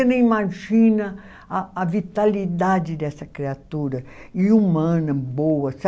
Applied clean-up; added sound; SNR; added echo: none; none; none; none.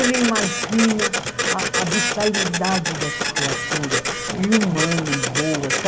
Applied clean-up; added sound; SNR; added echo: none; Printer; 0 dB; none.